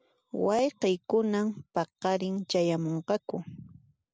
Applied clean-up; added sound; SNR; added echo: none; none; none; none.